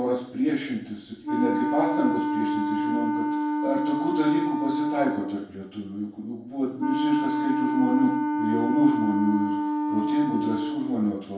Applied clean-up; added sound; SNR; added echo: none; Wind instrument, woodwind instrument; 0 dB; reverberation time 0.6 s.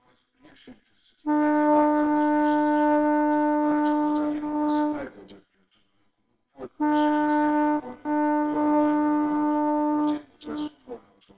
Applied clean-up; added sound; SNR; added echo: neural separator model SepFormer WHAMR!.